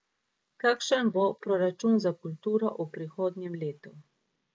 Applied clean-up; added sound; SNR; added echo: neural mask model Resemble Enhance denoiser.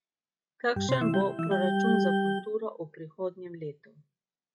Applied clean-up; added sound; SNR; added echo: classical method log-MMSE.